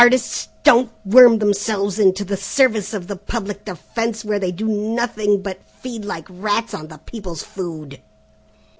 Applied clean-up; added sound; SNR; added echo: none; none; none; none.